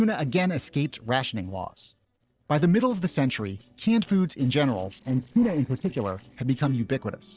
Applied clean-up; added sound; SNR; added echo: neural separator model SepFormer DNS4.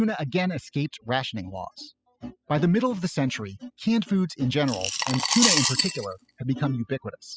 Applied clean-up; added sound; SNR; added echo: classical method spectral subtraction.